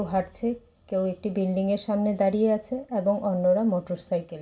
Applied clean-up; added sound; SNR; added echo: none; none; none; reverberation time 0.3 s.